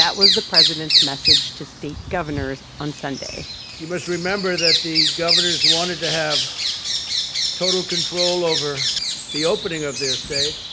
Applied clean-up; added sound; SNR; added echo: none; Bird vocalization, bird call, bird song; -4 dB; none.